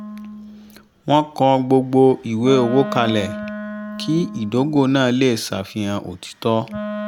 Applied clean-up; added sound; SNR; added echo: none; Wind instrument, woodwind instrument; 13 dB; none.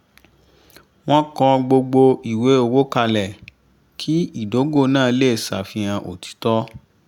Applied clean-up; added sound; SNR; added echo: none; none; none; none.